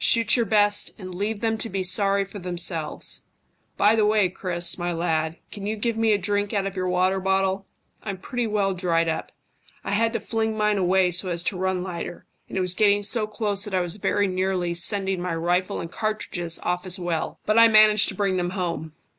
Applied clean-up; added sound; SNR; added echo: none; none; none; none.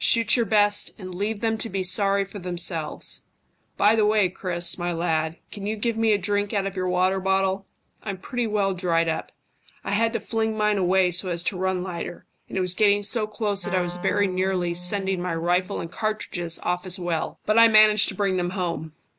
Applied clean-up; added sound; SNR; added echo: none; Wind instrument, woodwind instrument; 13 dB; none.